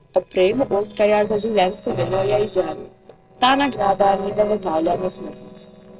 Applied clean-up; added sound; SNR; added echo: neural separator model SepFormer DNS4.